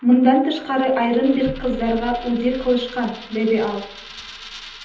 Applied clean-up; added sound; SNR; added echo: none; Coin (dropping); 20 dB; reverberation time 0.8 s.